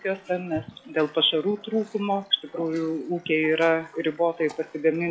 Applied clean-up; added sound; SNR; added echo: classical method log-MMSE.